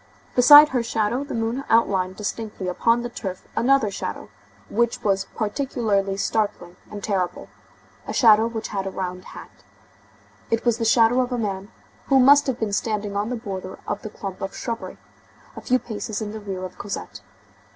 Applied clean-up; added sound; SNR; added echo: none; none; none; none.